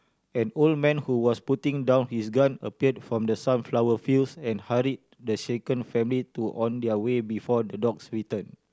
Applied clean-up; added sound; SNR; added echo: none; none; none; none.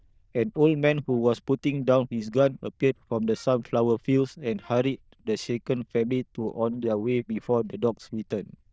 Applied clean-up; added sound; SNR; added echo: neural diffusion model UNIVERSE++.